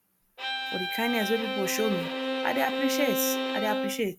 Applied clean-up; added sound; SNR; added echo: none; Bowed string instrument; 0 dB; none.